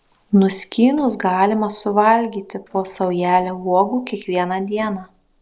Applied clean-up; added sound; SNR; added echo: neural separator model SepFormer DNS4.